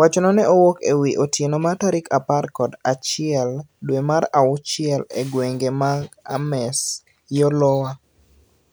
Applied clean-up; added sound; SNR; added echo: none; none; none; none.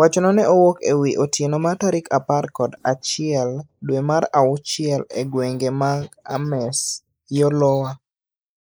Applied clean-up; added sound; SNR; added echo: neural mask model Resemble Enhance denoiser.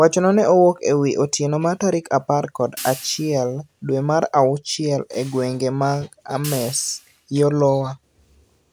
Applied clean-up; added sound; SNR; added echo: none; Hi-hat; 17 dB; none.